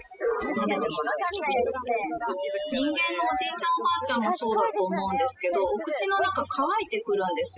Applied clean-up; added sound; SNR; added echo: classical method spectral subtraction.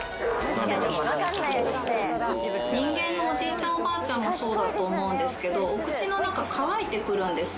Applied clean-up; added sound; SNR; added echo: none; Sliding door / Train; 15 dB; none.